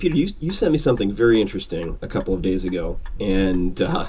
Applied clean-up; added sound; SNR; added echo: none; Clock; 9 dB; reverberation time 0.2 s.